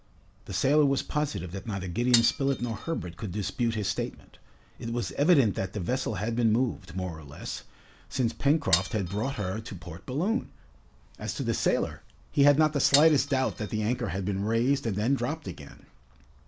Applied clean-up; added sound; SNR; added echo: none; Glass; 7 dB; none.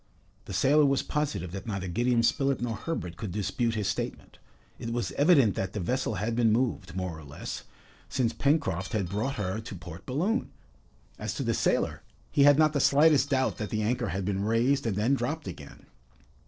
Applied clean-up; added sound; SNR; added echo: neural separator model SepFormer DNS4.